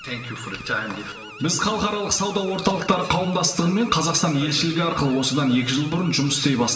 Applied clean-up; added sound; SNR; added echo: none; Alarm; 18 dB; reverberation time 0.8 s.